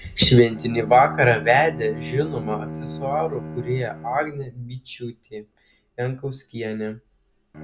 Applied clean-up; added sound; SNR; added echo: none; Bowed string instrument; 13 dB; none.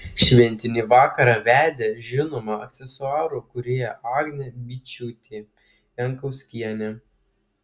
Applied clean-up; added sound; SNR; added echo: none; none; none; none.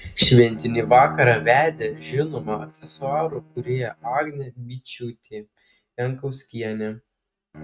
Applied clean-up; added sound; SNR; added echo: neural mask model RNNoise.